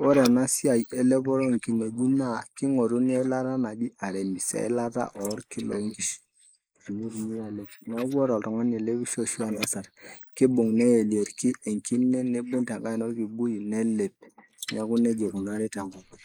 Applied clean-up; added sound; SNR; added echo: neural mask model Resemble Enhance denoiser.